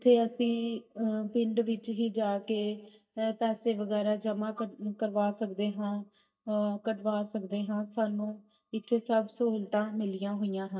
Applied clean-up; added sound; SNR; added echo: neural mask model DeepFilterNet 3.